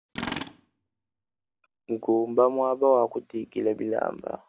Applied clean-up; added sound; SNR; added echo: none; Tools; 14 dB; none.